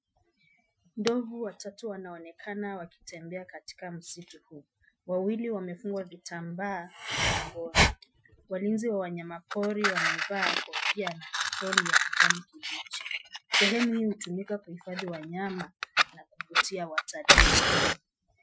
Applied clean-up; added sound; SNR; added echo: classical method Wiener filter.